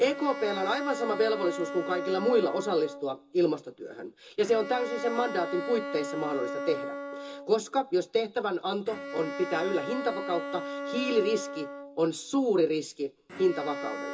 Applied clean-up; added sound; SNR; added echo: none; Bowed string instrument; 8 dB; reverberation time 0.2 s.